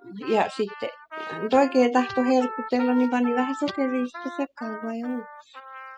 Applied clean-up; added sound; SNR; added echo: classical method spectral subtraction.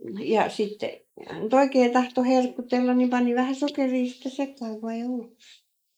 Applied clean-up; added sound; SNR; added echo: neural mask model Resemble Enhance denoiser.